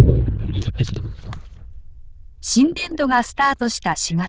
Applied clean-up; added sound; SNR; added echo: neural diffusion model UNIVERSE++.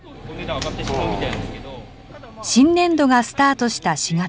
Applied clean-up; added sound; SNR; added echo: none; none; none; none.